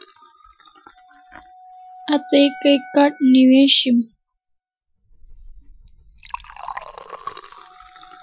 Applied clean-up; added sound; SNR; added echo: classical method Wiener filter.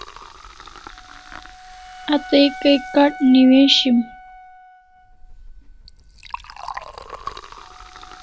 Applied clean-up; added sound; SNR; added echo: none; Wind instrument, woodwind instrument + Liquid; 16 dB; none.